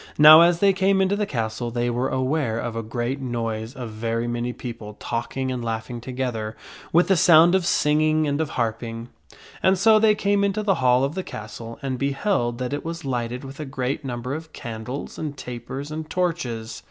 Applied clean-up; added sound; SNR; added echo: none; none; none; none.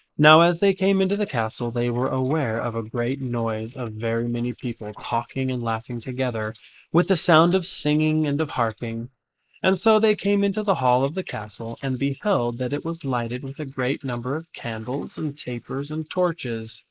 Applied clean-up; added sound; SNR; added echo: neural mask model Resemble Enhance denoiser.